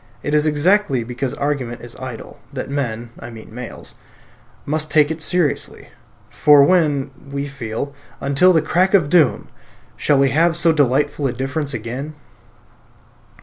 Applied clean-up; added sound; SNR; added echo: none; none; none; none.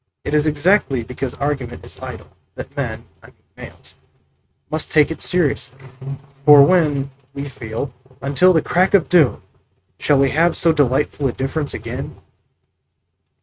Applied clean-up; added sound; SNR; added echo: neural mask model RNNoise.